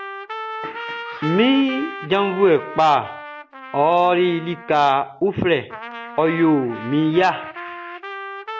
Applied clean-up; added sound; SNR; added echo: none; Trumpet; 13 dB; none.